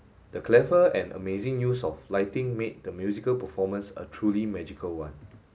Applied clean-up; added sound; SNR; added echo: none; none; none; none.